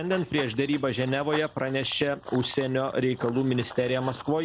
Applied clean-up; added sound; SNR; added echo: none; Run / Bird vocalization, bird call, bird song; 16 dB; none.